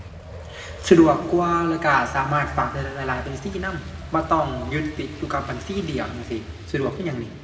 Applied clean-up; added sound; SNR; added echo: none; Truck; 13 dB; reverberation time 1.3 s.